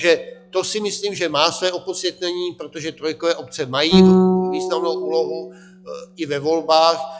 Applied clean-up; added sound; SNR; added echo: classical method log-MMSE.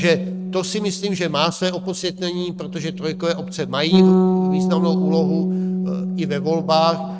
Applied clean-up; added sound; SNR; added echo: neural mask model RNNoise.